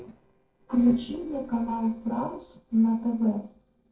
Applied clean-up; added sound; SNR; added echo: neural separator model SepFormer DNS4.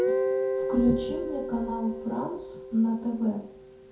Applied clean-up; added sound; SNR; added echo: none; Guitar; 2 dB; reverberation time 0.6 s.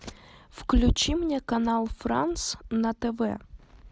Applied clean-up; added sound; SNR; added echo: none; none; none; none.